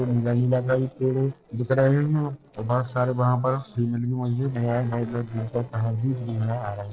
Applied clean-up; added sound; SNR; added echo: neural separator model SepFormer DNS4.